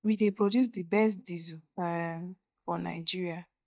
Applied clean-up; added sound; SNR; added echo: neural mask model DeepFilterNet 3.